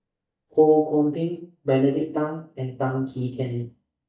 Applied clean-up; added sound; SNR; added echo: neural mask model DeepFilterNet 3.